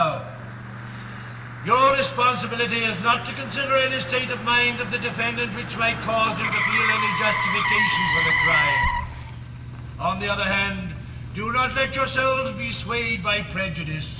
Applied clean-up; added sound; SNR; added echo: none; Motor vehicle (road); 4 dB; reverberation time 1.0 s.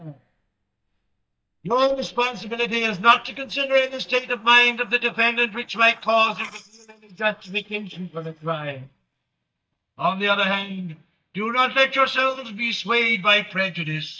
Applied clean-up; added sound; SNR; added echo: neural mask model DeepFilterNet 3.